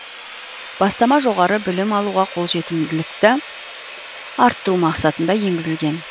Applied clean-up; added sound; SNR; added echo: none; Sawing; 9 dB; none.